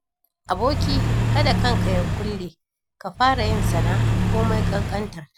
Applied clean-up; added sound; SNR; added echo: none; Accelerating, revving, vroom / Car; -5 dB; none.